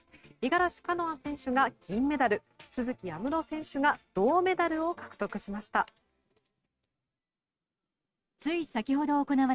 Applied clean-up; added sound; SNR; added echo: neural mask model RNNoise.